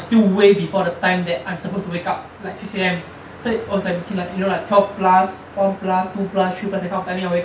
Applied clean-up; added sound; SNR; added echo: none; none; none; none.